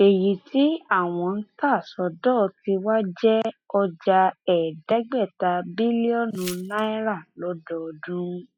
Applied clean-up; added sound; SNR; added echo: classical method log-MMSE.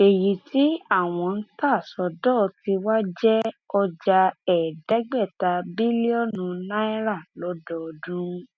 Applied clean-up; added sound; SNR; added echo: none; none; none; none.